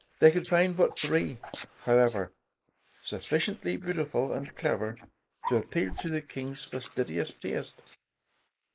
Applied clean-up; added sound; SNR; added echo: neural mask model Resemble Enhance denoiser.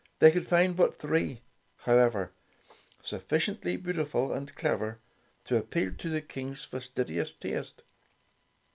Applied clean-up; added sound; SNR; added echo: none; none; none; none.